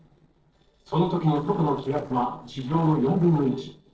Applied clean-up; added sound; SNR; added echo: neural separator model SepFormer DNS4.